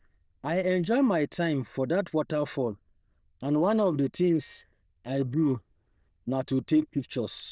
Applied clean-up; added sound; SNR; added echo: neural diffusion model UNIVERSE++.